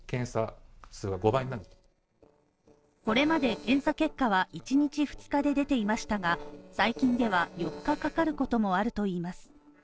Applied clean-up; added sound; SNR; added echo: neural separator model SepFormer DNS4.